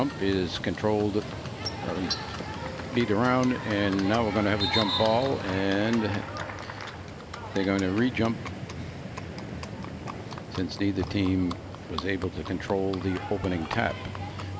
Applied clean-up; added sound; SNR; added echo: none; Livestock, farm animals, working animals; 9 dB; none.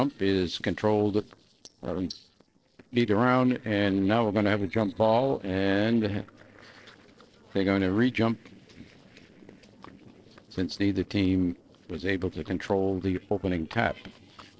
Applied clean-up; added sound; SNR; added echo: neural separator model SepFormer DNS4.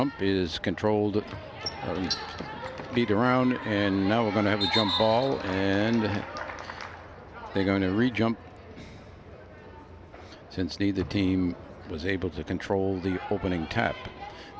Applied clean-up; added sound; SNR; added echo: none; none; none; none.